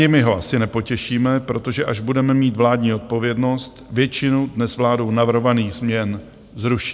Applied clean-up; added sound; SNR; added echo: none; none; none; none.